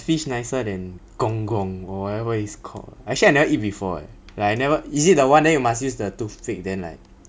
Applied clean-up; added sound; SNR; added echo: none; none; none; none.